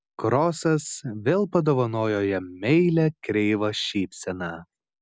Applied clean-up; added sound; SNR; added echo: none; none; none; none.